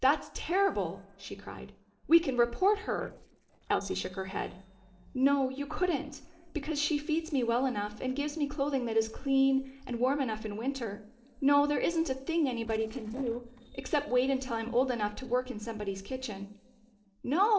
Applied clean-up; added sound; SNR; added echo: neural separator model SepFormer DNS4.